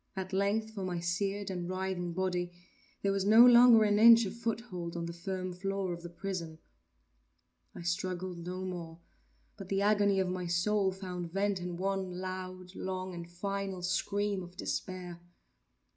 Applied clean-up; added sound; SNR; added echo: none; none; none; none.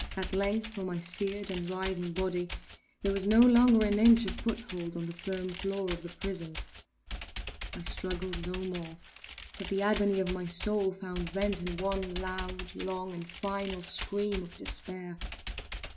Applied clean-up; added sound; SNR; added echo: none; Computer keyboard; 9 dB; none.